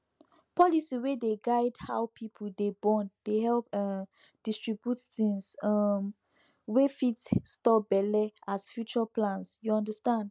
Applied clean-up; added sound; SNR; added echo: none; none; none; none.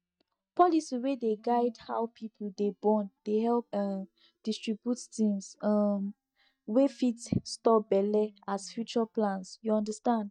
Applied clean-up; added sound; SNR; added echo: neural mask model DeepFilterNet 3.